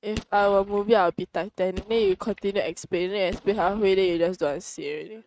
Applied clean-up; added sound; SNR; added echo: neural mask model RNNoise.